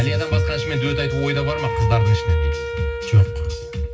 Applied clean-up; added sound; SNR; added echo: none; Wind instrument, woodwind instrument; 7 dB; reverberation time 0.4 s.